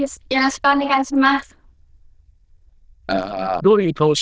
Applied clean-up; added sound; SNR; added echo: neural diffusion model UNIVERSE++.